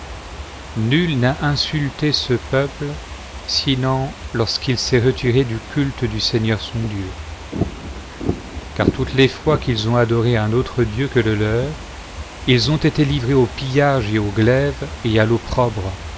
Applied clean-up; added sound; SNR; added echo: none; Fireworks / Ocean; 11 dB; none.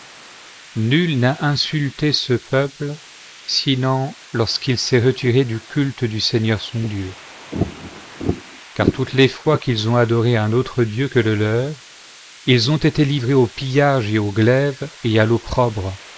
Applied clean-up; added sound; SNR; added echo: neural mask model Resemble Enhance denoiser.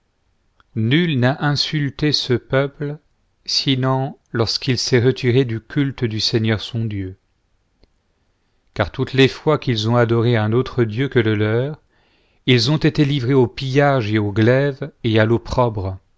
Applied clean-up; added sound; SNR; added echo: none; none; none; none.